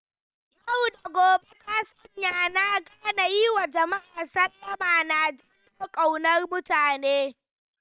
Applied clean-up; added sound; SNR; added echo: neural separator model SepFormer WHAM!.